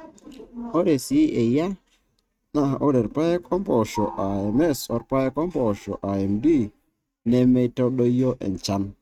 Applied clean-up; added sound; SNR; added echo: neural mask model RNNoise.